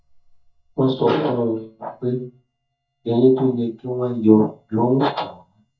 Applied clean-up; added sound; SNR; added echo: neural mask model DeepFilterNet 3.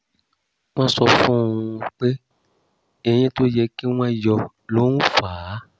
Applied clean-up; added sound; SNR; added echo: none; none; none; none.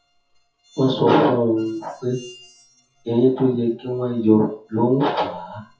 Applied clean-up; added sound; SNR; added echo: classical method WPE with log-MMSE.